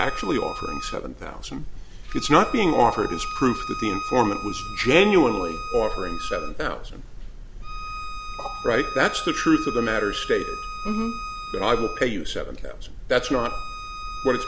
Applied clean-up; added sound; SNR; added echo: none; Bowed string instrument; 10 dB; none.